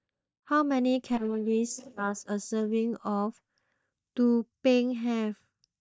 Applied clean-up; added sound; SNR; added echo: neural mask model DeepFilterNet 3.